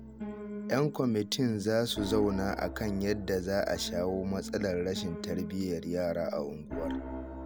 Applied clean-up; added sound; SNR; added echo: none; Piano; 9 dB; none.